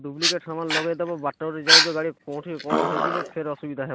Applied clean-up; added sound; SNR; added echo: none; Dog; -4 dB; none.